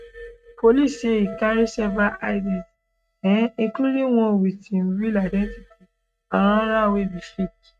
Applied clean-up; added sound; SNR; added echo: neural mask model RNNoise.